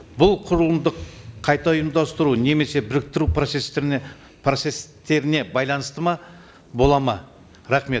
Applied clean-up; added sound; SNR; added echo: none; none; none; none.